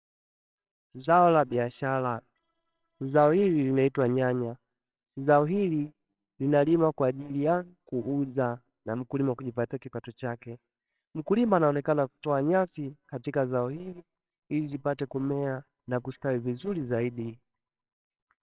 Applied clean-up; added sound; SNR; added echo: neural separator model SepFormer WHAMR!.